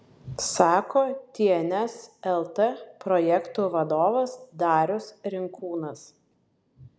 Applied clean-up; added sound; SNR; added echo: none; none; none; none.